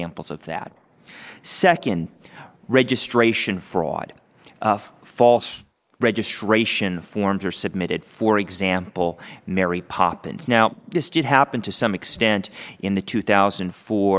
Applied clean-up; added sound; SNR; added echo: neural mask model Resemble Enhance denoiser.